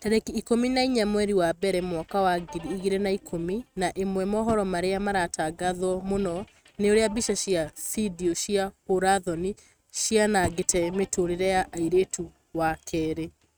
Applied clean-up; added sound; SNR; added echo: neural mask model RNNoise.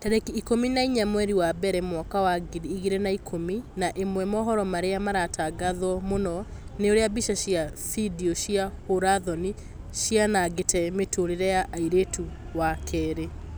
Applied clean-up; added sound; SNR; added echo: none; none; none; none.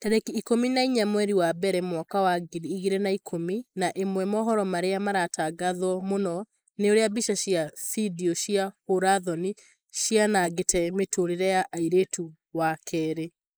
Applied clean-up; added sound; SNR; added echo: neural mask model Resemble Enhance denoiser.